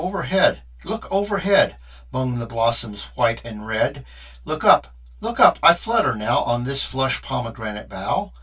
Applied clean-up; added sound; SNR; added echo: none; none; none; reverberation time 0.1 s.